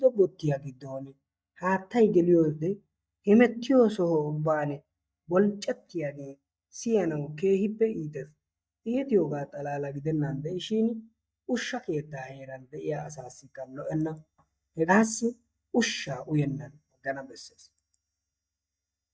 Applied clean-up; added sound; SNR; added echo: neural mask model DeepFilterNet 3.